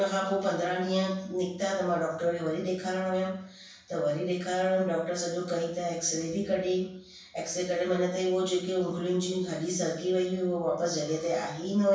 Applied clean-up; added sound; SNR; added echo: none; none; none; reverberation time 0.7 s.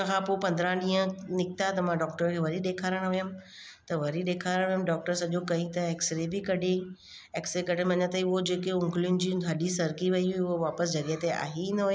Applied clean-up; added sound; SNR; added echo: none; none; none; none.